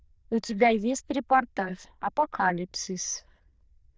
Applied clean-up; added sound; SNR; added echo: neural diffusion model UNIVERSE++.